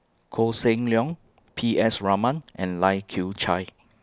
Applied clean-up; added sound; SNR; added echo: none; none; none; none.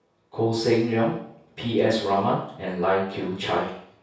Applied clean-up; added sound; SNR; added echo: none; none; none; reverberation time 0.6 s.